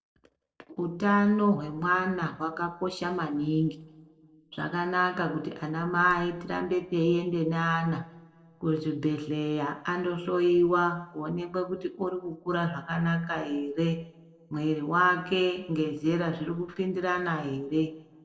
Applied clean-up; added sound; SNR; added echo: neural separator model SepFormer DNS4.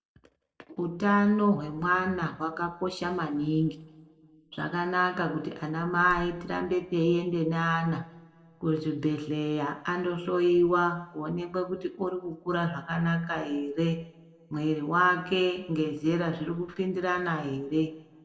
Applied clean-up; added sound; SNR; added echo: none; Slam; 19 dB; reverberation time 1.1 s.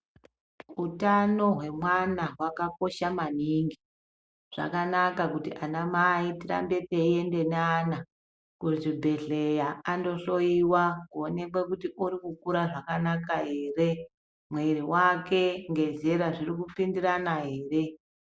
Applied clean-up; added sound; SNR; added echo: none; none; none; none.